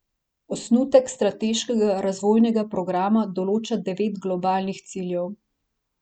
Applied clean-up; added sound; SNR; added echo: none; none; none; none.